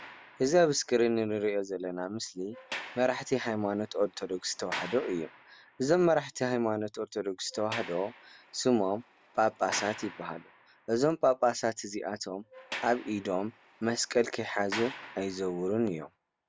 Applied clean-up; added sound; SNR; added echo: none; Sliding door; 15 dB; none.